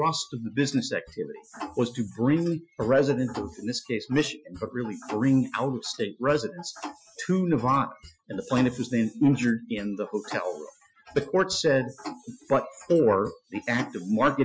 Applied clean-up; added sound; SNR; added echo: classical method Wiener filter.